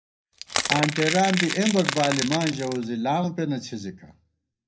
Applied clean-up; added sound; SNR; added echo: none; Crackle / Crushing; 3 dB; reverberation time 0.5 s.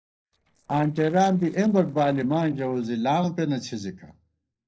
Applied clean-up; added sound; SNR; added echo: neural separator model SepFormer DNS4.